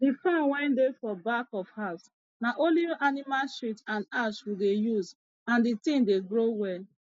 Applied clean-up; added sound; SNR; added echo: none; none; none; none.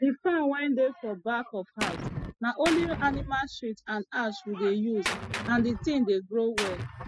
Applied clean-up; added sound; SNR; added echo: classical method spectral subtraction.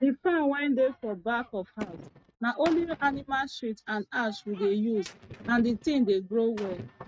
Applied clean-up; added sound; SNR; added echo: neural mask model RNNoise.